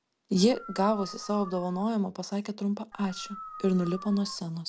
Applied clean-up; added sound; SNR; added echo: none; Dog; 15 dB; none.